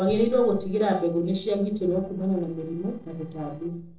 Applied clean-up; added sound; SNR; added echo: neural separator model SepFormer DNS4.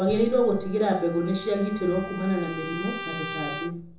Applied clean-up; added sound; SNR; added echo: none; Trumpet; 12 dB; reverberation time 0.6 s.